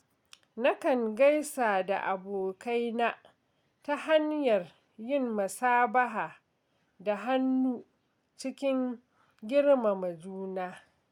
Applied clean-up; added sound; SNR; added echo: none; none; none; none.